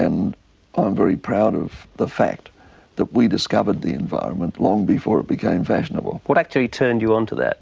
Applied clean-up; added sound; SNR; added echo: none; none; none; none.